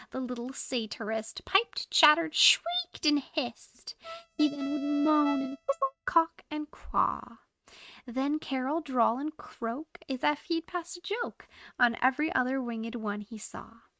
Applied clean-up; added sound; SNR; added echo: neural mask model RNNoise.